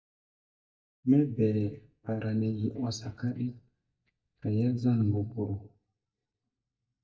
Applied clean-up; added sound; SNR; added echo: neural mask model DeepFilterNet 3.